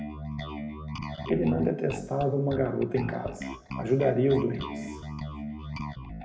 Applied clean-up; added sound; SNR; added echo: none; Bass guitar; 8 dB; reverberation time 0.9 s.